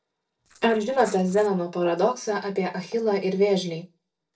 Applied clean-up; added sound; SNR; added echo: neural separator model SepFormer DNS4.